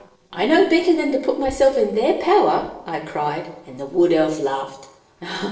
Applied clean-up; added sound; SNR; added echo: neural separator model SepFormer DNS4.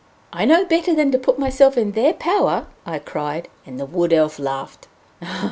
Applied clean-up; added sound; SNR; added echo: none; none; none; none.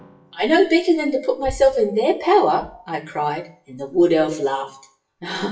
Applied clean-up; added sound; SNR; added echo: classical method WPE with log-MMSE.